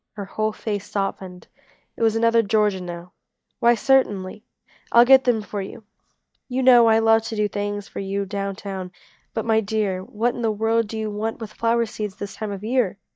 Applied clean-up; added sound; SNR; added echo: neural mask model DeepFilterNet 3.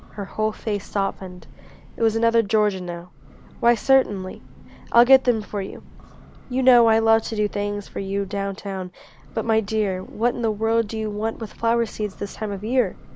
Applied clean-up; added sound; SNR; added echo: none; Train / Breathing; 19 dB; none.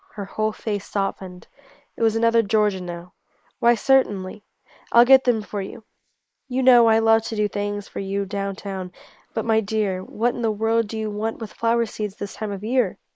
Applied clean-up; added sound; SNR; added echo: neural mask model Resemble Enhance denoiser.